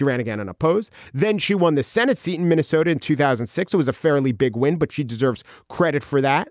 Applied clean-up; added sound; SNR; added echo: none; none; none; none.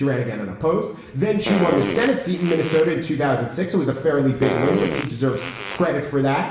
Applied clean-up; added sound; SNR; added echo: none; Fart; 7 dB; reverberation time 0.9 s.